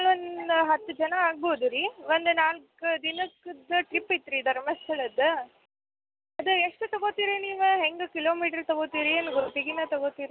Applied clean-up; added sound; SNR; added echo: none; none; none; none.